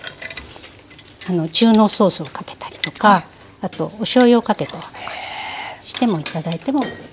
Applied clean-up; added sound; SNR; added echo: none; none; none; none.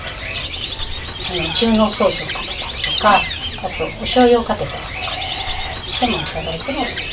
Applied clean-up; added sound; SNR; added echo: none; Bird; 5 dB; reverberation time 0.2 s.